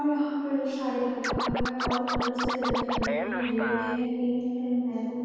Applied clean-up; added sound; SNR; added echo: none; Scratching (performance technique); 3 dB; reverberation time 2.1 s.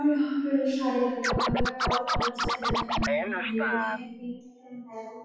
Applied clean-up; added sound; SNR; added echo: classical method WPE with log-MMSE.